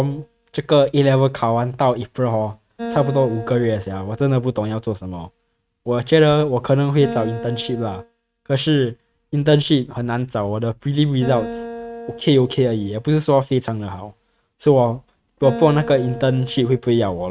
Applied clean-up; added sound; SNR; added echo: neural mask model RNNoise.